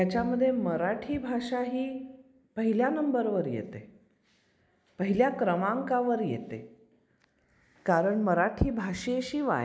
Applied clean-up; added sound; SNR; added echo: none; none; none; none.